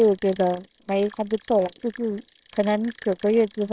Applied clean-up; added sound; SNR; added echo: neural separator model SepFormer WHAMR!.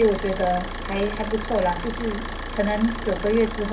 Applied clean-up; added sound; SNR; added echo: none; Idling / Car; 7 dB; reverberation time 0.3 s.